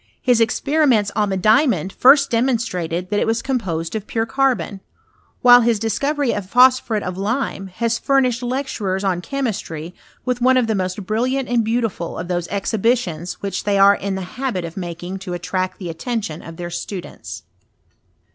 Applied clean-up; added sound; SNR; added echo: none; none; none; none.